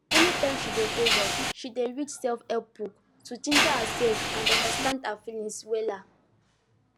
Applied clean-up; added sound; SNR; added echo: none; Mechanisms; -1 dB; none.